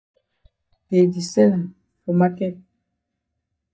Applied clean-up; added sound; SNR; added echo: neural mask model DeepFilterNet 3.